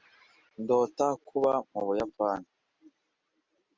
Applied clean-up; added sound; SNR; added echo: none; none; none; none.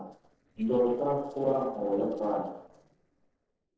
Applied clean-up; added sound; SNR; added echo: neural separator model SepFormer DNS4.